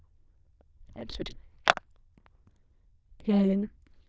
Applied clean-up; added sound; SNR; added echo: neural diffusion model UNIVERSE++.